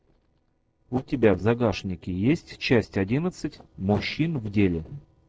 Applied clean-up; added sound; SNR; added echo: neural separator model SepFormer DNS4.